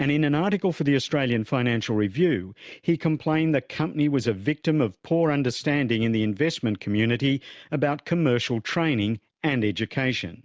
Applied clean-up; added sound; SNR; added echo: none; none; none; none.